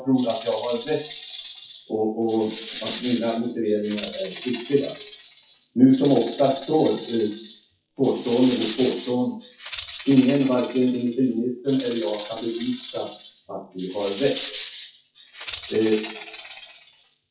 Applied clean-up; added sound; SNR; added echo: classical method WPE with log-MMSE.